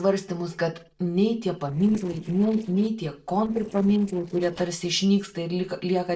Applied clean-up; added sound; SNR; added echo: neural separator model SepFormer DNS4.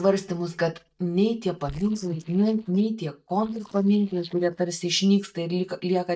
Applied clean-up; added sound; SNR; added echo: neural mask model DeepFilterNet 3.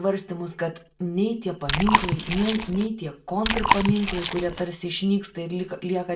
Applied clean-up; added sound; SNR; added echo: none; Chewing, mastication; -1 dB; reverberation time 0.3 s.